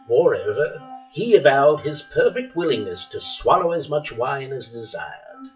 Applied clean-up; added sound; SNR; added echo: classical method WPE with log-MMSE.